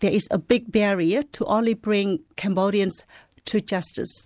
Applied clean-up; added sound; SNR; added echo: none; none; none; none.